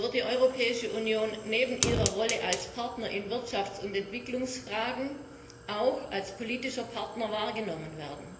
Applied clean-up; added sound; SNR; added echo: none; Fire; 9 dB; reverberation time 1.4 s.